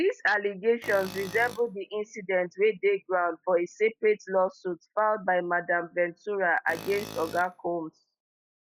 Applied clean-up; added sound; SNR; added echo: classical method log-MMSE.